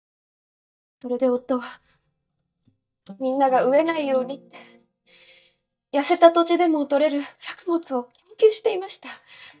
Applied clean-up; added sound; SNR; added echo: neural mask model DeepFilterNet 3.